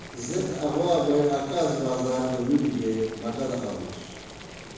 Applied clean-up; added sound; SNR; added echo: none; Boiling; 15 dB; reverberation time 1.1 s.